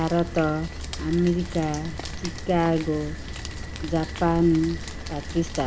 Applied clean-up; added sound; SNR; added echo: none; Rain; 8 dB; none.